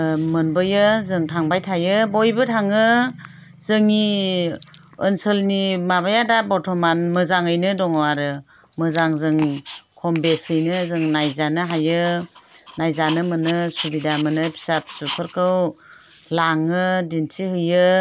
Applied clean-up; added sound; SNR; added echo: none; Dog; 19 dB; none.